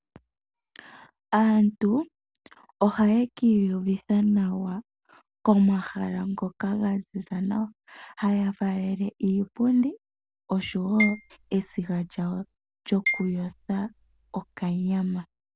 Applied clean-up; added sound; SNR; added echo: none; Marimba, xylophone; 9 dB; none.